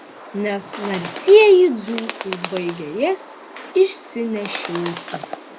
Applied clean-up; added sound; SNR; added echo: none; Bird; 14 dB; none.